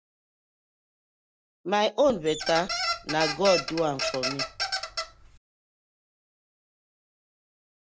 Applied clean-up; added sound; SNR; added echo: none; Squeak; 2 dB; none.